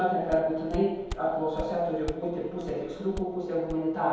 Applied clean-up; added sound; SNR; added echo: none; Walk, footsteps; 13 dB; reverberation time 1.9 s.